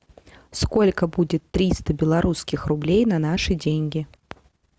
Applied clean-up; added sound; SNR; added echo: none; none; none; none.